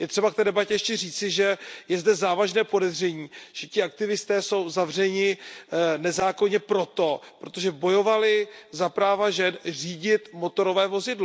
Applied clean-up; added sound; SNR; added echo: none; none; none; none.